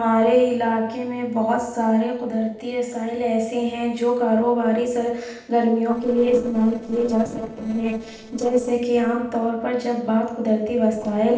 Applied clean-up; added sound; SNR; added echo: neural separator model SepFormer DNS4.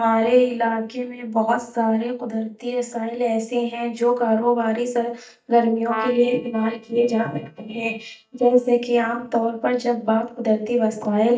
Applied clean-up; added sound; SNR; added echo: neural mask model DeepFilterNet 3.